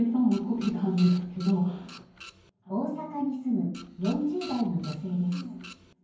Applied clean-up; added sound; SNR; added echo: none; Printer; 19 dB; reverberation time 0.9 s.